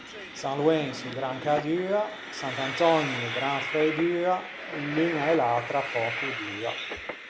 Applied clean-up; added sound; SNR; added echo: none; Train; 7 dB; none.